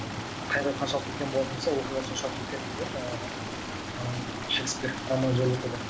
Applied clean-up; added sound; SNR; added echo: none; Stream; 3 dB; none.